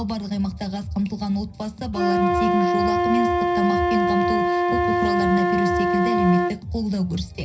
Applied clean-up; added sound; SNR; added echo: none; Wind instrument, woodwind instrument; -2 dB; reverberation time 0.4 s.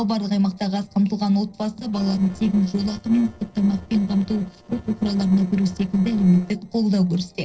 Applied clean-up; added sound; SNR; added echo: neural separator model SepFormer DNS4.